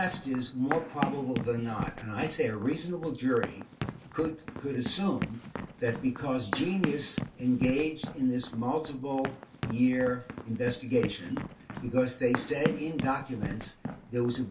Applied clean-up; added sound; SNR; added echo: none; Run; 7 dB; reverberation time 0.2 s.